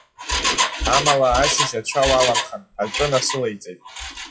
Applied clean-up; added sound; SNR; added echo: classical method WPE with log-MMSE.